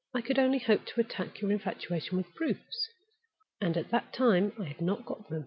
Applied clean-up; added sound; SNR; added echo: none; none; none; none.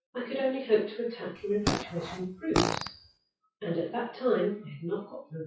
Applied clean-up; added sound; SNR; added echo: classical method WPE with log-MMSE.